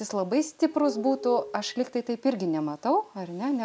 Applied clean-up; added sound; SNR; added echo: none; Glass; 13 dB; none.